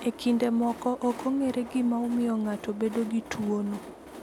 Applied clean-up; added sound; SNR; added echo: none; Train; 15 dB; none.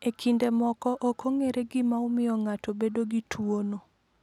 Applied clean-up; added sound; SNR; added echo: none; none; none; none.